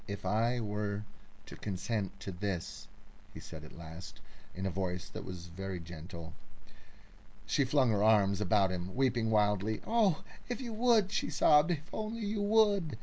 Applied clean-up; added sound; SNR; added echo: none; none; none; none.